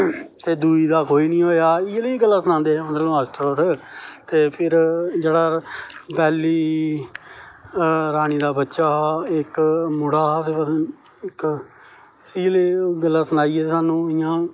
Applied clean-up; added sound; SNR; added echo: neural mask model Resemble Enhance denoiser.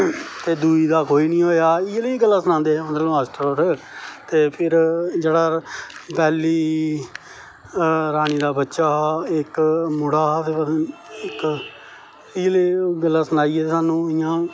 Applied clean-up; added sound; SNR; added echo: none; none; none; none.